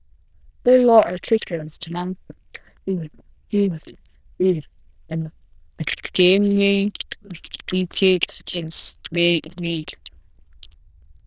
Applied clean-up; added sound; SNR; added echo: neural diffusion model UNIVERSE++.